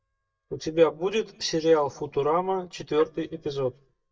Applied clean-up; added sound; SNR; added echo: neural mask model DeepFilterNet 3.